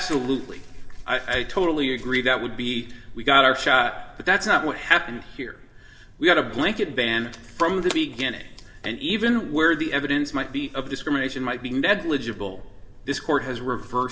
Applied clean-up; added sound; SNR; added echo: none; none; none; reverberation time 0.6 s.